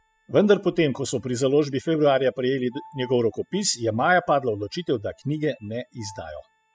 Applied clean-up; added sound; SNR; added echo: classical method spectral subtraction.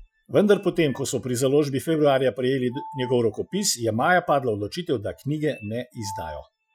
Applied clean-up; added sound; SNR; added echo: classical method Wiener filter.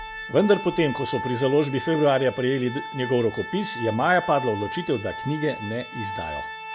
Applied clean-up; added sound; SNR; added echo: none; Organ; 10 dB; none.